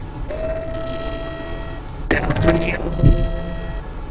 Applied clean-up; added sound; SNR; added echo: neural separator model SepFormer DNS4.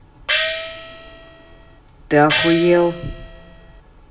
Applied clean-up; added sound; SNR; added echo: none; Gong; 5 dB; reverberation time 0.8 s.